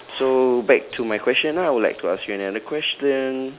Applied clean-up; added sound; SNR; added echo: none; none; none; none.